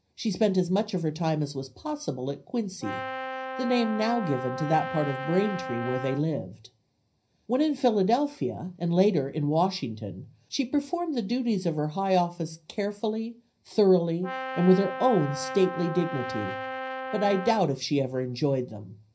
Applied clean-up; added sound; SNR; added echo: none; Brass instrument; 8 dB; reverberation time 0.4 s.